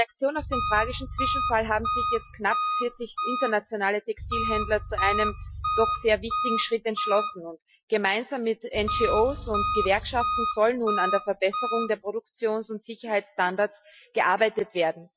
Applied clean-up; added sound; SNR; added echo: classical method Wiener filter.